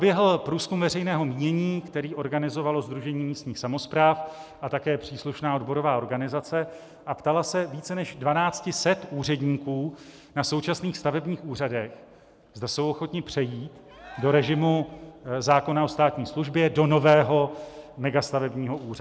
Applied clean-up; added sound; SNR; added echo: none; Cheering; 18 dB; none.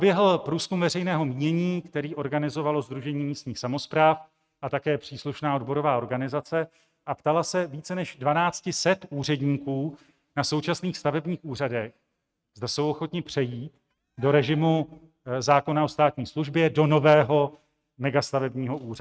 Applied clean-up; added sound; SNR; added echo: neural mask model RNNoise.